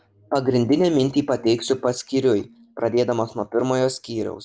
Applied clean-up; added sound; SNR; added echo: none; none; none; none.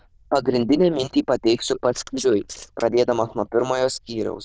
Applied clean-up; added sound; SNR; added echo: neural diffusion model UNIVERSE++.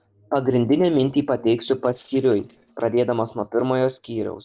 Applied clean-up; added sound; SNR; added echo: neural separator model SepFormer DNS4.